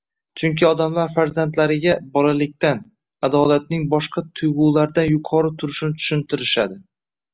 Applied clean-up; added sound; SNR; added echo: none; none; none; none.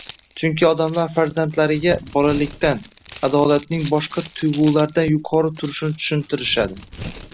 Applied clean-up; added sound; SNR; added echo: none; Crumpling, crinkling; 18 dB; none.